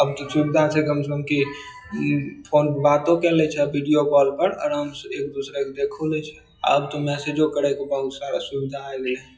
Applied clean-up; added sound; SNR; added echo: classical method WPE with log-MMSE.